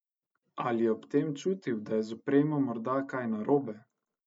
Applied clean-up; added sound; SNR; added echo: none; none; none; none.